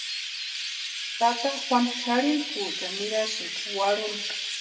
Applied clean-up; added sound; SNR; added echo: none; Chirp, tweet; 4 dB; reverberation time 0.7 s.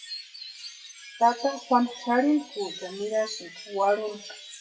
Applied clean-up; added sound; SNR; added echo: classical method WPE with log-MMSE.